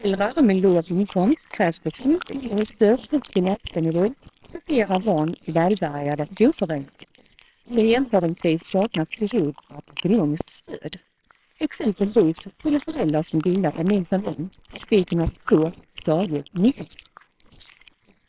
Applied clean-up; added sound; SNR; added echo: neural separator model SepFormer WHAMR!.